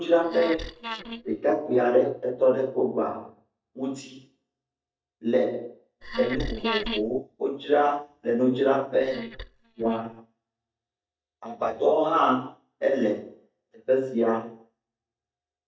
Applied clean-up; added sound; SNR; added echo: neural mask model DeepFilterNet 3.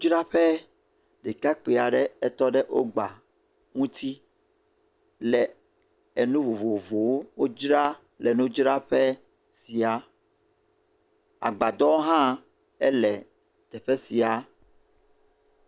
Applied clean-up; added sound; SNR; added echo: none; none; none; none.